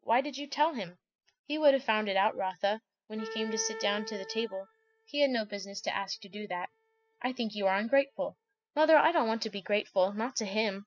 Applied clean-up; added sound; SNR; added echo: classical method spectral subtraction.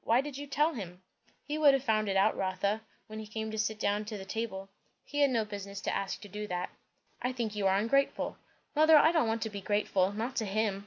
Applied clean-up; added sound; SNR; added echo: none; none; none; none.